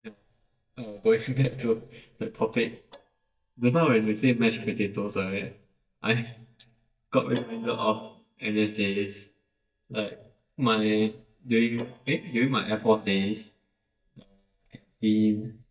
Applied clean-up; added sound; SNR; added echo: neural mask model DeepFilterNet 3.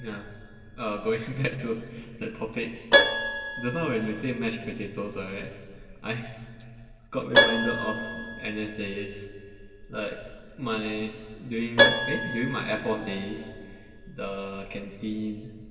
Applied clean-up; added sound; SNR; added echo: none; Keyboard (musical); -3 dB; reverberation time 2.4 s.